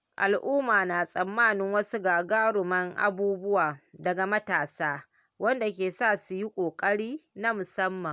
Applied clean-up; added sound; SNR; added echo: none; none; none; none.